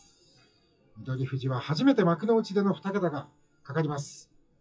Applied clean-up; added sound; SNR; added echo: classical method WPE with log-MMSE.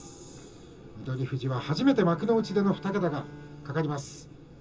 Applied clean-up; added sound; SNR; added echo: none; Bowed string instrument; 18 dB; reverberation time 0.2 s.